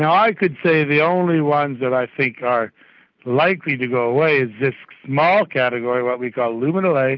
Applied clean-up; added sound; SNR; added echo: none; none; none; none.